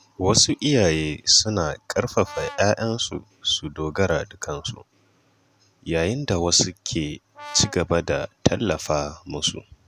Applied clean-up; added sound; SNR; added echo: none; Brass instrument; 17 dB; none.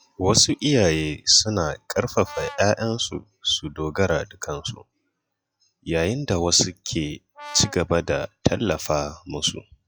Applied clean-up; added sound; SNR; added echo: classical method log-MMSE.